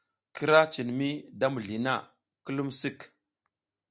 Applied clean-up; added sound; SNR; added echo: none; none; none; none.